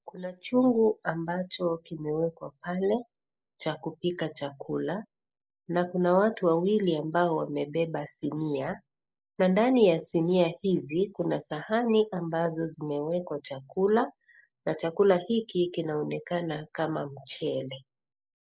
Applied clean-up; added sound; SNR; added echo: neural mask model Resemble Enhance denoiser.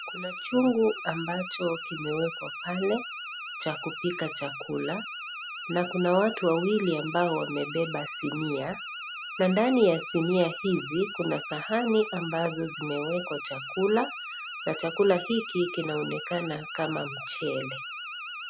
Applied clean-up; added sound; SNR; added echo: none; Alarm; 9 dB; none.